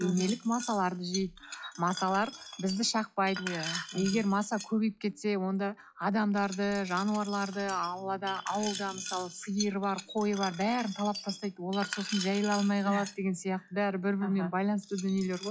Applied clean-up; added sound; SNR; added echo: classical method log-MMSE.